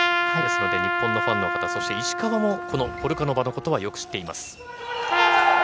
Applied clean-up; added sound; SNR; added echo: none; Trumpet; 0 dB; none.